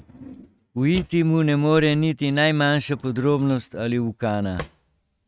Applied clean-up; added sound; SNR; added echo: neural mask model RNNoise.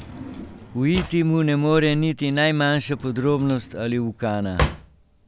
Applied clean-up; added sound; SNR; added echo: none; Drawer open or close; 11 dB; none.